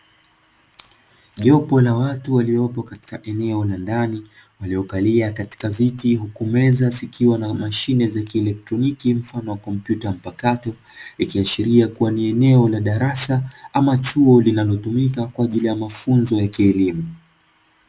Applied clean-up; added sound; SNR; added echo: none; none; none; none.